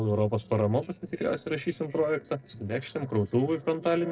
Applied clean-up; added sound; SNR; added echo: neural separator model SepFormer DNS4.